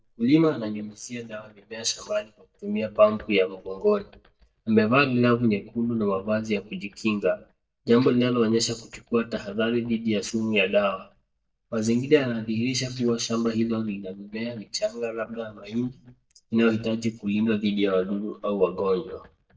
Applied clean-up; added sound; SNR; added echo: neural mask model DeepFilterNet 3.